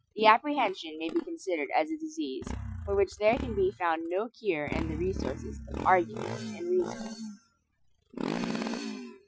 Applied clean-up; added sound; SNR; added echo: classical method Wiener filter.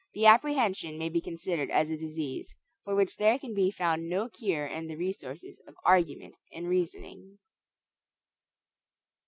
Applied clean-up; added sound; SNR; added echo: none; none; none; none.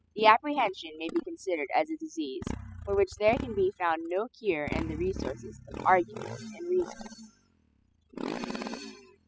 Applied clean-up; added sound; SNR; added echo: classical method spectral subtraction.